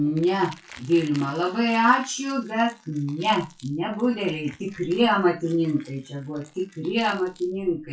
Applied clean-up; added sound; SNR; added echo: classical method WPE with log-MMSE.